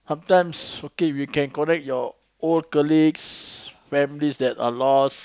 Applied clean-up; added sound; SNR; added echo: none; none; none; none.